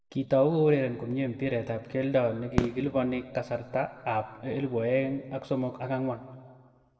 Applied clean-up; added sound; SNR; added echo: none; Fireworks; 11 dB; reverberation time 1.1 s.